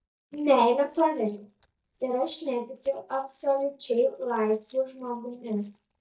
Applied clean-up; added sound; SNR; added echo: neural mask model DeepFilterNet 3.